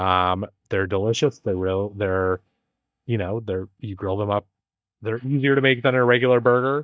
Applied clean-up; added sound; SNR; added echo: neural mask model DeepFilterNet 3.